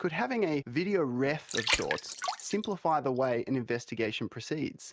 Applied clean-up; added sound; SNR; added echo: neural mask model RNNoise.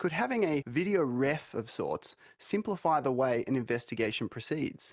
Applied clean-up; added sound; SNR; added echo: none; none; none; none.